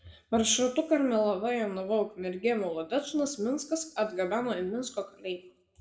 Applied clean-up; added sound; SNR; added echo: none; none; none; reverberation time 0.5 s.